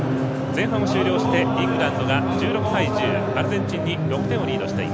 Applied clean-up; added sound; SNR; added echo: none; none; none; none.